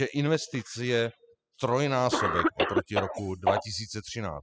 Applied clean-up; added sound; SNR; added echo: classical method spectral subtraction.